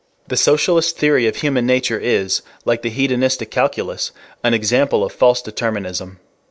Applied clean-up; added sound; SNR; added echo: none; none; none; none.